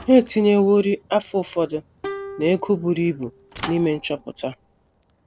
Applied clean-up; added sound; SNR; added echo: none; Plucked string instrument + Thump, thud / Bicycle; 17 dB; none.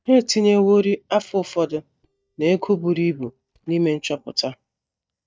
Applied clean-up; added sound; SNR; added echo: neural mask model DeepFilterNet 3.